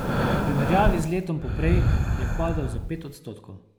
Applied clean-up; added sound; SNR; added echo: none; Breathing; -3 dB; none.